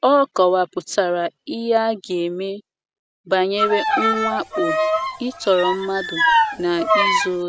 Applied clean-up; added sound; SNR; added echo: none; Bowed string instrument; -1 dB; none.